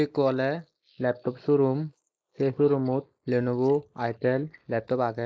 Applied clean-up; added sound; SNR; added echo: neural mask model Resemble Enhance denoiser.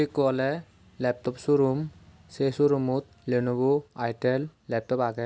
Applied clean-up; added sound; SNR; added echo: none; none; none; none.